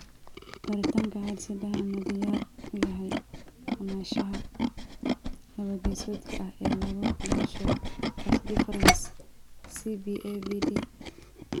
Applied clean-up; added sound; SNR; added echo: none; Tools; -5 dB; none.